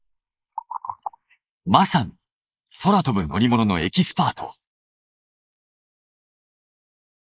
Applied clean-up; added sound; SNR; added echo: neural mask model Resemble Enhance denoiser.